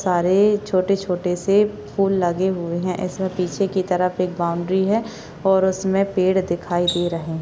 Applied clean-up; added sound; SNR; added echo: none; none; none; none.